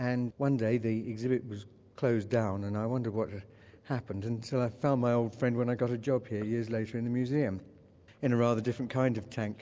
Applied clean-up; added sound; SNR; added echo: none; none; none; none.